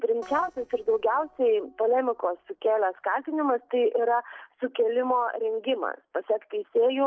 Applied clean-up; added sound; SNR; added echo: neural separator model SepFormer DNS4.